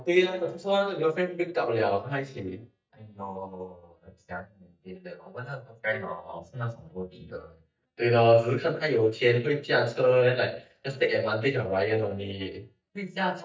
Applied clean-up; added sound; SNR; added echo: neural mask model DeepFilterNet 3.